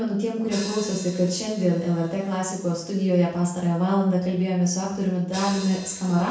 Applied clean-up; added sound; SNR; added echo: none; Hi-hat; 19 dB; reverberation time 0.7 s.